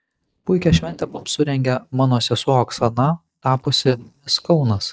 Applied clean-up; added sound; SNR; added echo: neural mask model DeepFilterNet 3.